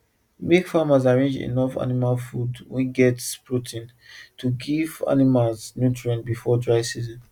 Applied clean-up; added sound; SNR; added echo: none; none; none; none.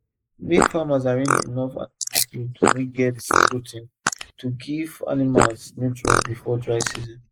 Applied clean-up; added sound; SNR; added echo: neural mask model Resemble Enhance denoiser.